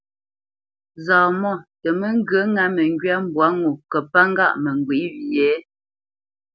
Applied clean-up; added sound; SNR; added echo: none; none; none; none.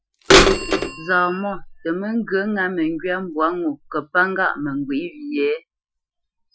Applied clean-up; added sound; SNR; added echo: classical method Wiener filter.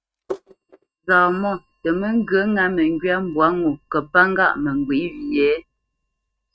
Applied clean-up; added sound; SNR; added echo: neural mask model RNNoise.